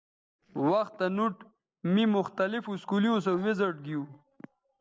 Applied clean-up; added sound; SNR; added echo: neural separator model SepFormer DNS4.